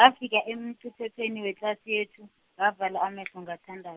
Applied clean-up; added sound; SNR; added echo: none; none; none; none.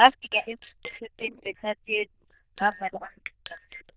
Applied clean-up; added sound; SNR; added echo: neural diffusion model UNIVERSE++.